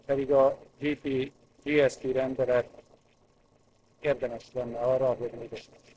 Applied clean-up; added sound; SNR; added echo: neural separator model SepFormer DNS4.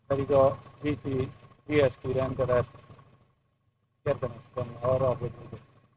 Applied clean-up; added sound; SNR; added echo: neural mask model RNNoise.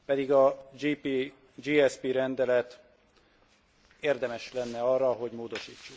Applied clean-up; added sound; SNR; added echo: none; none; none; none.